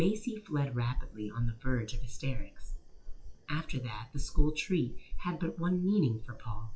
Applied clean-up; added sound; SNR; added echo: classical method WPE with log-MMSE.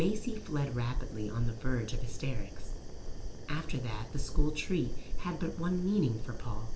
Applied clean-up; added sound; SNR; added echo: none; Fire; -2 dB; reverberation time 0.5 s.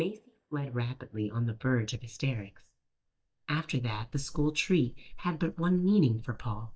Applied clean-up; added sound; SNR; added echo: neural mask model DeepFilterNet 3.